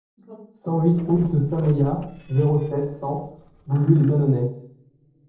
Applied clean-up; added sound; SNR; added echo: neural separator model SepFormer DNS4.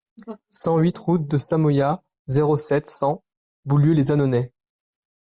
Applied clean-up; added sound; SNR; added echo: none; none; none; none.